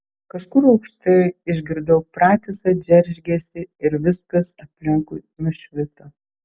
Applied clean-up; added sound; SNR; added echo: none; none; none; none.